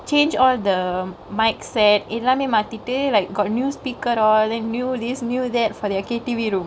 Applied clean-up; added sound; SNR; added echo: none; none; none; none.